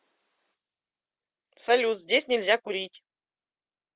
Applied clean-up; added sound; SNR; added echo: none; none; none; none.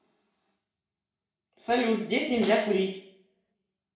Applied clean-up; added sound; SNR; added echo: none; Snare drum; 12 dB; reverberation time 0.5 s.